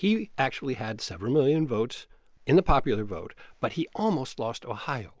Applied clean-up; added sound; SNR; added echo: none; none; none; none.